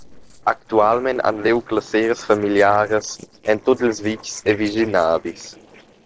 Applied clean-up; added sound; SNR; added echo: neural separator model SepFormer DNS4.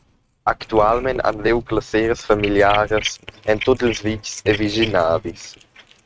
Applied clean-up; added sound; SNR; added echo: neural mask model RNNoise.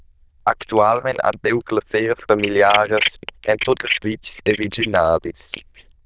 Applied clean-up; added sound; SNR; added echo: neural diffusion model UNIVERSE++.